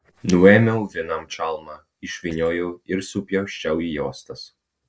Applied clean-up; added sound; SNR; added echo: neural separator model SepFormer DNS4.